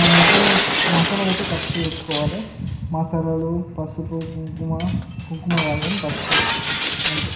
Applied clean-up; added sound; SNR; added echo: none; Shatter; 0 dB; reverberation time 0.9 s.